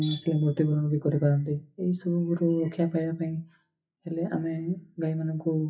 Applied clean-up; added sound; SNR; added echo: classical method WPE with log-MMSE.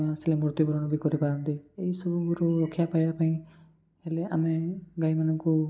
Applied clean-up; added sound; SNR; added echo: none; none; none; none.